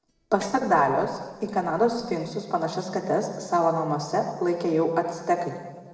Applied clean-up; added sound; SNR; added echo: neural separator model SepFormer DNS4.